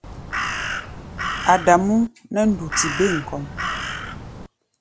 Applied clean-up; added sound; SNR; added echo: none; Crow; 6 dB; none.